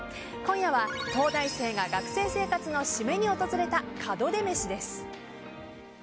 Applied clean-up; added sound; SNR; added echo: none; Dishes, pots, and pans; 19 dB; none.